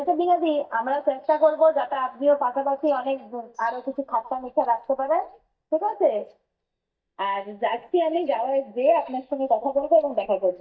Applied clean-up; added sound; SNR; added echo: neural mask model DeepFilterNet 3.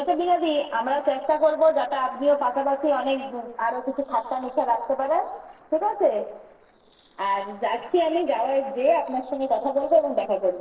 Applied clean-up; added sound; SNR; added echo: neural separator model SepFormer DNS4.